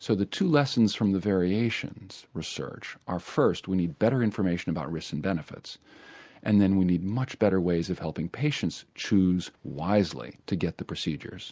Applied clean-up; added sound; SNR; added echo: none; none; none; none.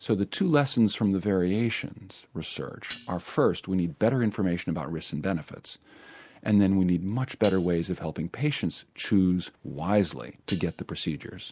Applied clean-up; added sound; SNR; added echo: none; Dishes, pots, and pans; 16 dB; none.